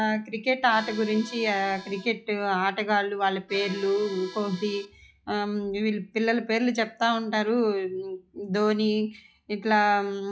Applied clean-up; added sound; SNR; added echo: classical method log-MMSE.